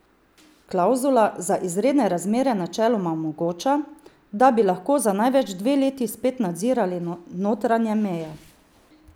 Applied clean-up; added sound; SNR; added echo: none; none; none; none.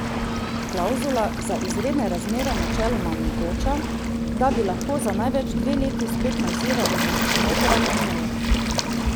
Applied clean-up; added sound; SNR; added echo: none; Waves, surf; -4 dB; none.